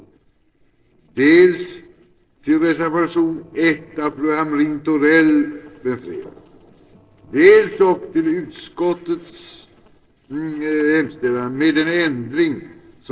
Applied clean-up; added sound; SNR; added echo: neural separator model SepFormer DNS4.